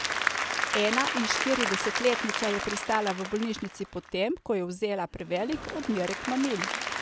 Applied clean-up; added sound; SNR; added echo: none; Applause / Crowd; 2 dB; none.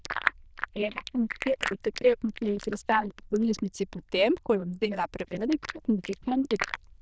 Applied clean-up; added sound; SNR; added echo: neural diffusion model UNIVERSE++.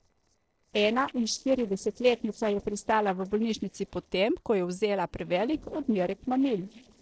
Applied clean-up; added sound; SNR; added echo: neural separator model SepFormer DNS4.